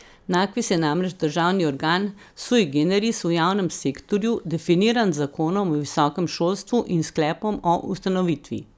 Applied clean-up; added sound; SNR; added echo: none; none; none; none.